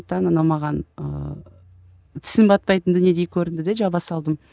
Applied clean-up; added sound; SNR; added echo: none; none; none; none.